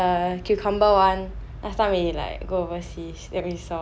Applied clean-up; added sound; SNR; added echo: none; none; none; none.